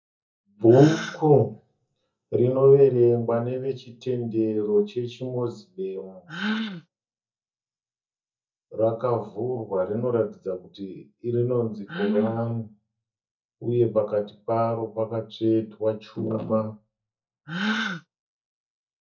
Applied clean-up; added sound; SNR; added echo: neural mask model DeepFilterNet 3.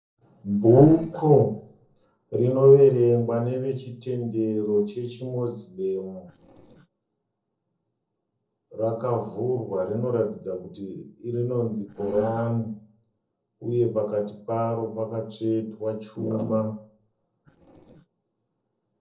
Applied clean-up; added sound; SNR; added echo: neural separator model SepFormer DNS4.